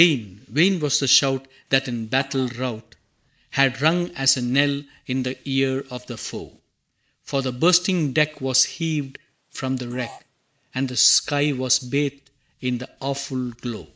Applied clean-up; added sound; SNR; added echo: neural mask model Resemble Enhance denoiser.